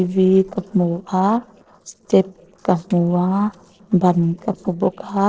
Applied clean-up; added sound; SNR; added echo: neural separator model SepFormer DNS4.